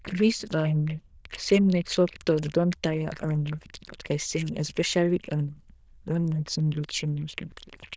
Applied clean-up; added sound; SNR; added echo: neural diffusion model UNIVERSE++.